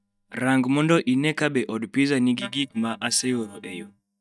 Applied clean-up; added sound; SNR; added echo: neural mask model DeepFilterNet 3.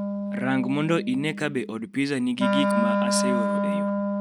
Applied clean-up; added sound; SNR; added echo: neural mask model RNNoise.